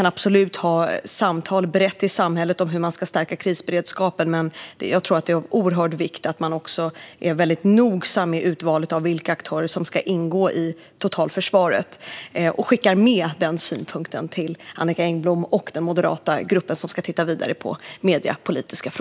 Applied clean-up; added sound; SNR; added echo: none; none; none; none.